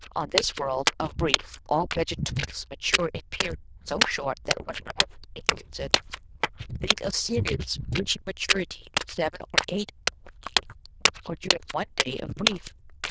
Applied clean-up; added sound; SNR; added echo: neural diffusion model UNIVERSE++.